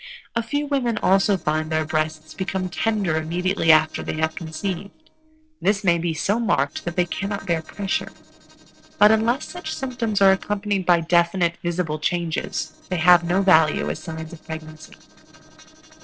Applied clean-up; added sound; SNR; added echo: neural separator model SepFormer DNS4.